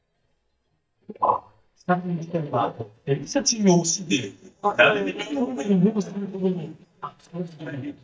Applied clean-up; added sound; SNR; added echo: neural mask model DeepFilterNet 3.